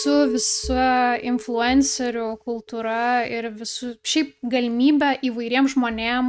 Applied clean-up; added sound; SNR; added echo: neural mask model RNNoise.